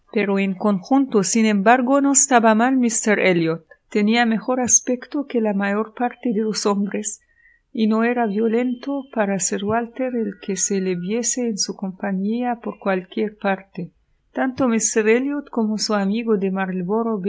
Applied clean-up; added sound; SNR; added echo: none; none; none; none.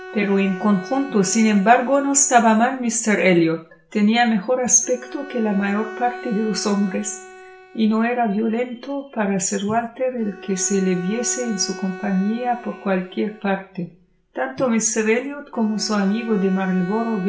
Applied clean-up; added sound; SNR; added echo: none; Bowed string instrument; 17 dB; reverberation time 0.4 s.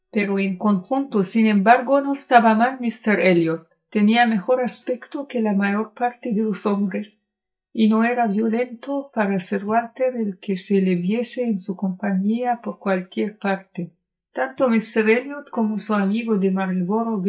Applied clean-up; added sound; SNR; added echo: neural mask model DeepFilterNet 3.